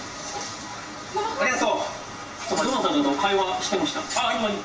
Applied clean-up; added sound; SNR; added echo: none; Water; 19 dB; reverberation time 0.2 s.